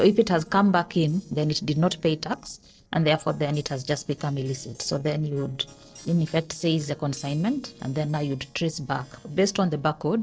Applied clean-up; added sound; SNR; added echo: neural separator model SepFormer DNS4.